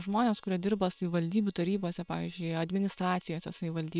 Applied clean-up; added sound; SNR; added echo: neural separator model SepFormer WHAM!.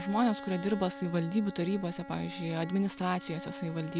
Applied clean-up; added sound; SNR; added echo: none; Bowed string instrument; 13 dB; none.